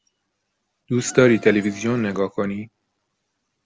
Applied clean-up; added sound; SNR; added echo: none; Insect; 18 dB; none.